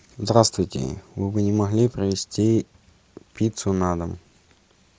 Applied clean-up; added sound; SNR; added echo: none; none; none; none.